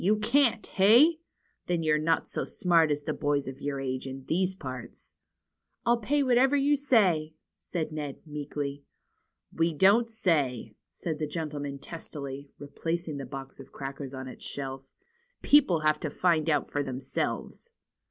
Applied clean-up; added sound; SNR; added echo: none; none; none; none.